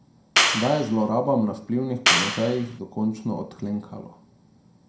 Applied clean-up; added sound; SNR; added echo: none; Clapping; -4 dB; reverberation time 0.4 s.